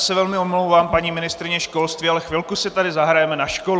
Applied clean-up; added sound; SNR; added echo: none; none; none; none.